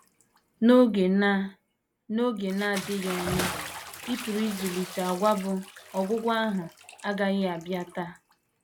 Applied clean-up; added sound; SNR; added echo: none; Bathtub (filling or washing) / Splash, splatter; 13 dB; none.